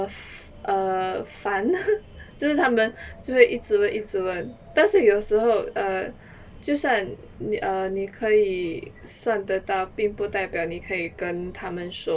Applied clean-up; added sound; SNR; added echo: none; none; none; none.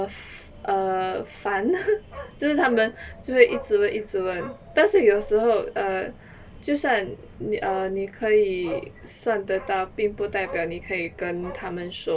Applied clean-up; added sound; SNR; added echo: none; Bark; 19 dB; none.